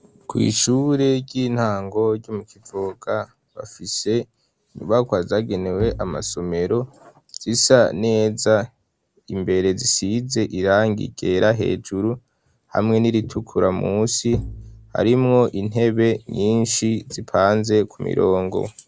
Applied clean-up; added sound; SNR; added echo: none; Bowed string instrument; 13 dB; none.